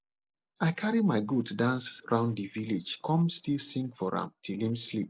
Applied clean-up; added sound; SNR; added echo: none; none; none; none.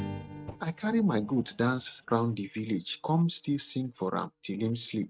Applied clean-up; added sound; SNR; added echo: neural mask model RNNoise.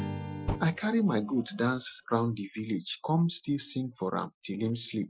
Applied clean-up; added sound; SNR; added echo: classical method Wiener filter.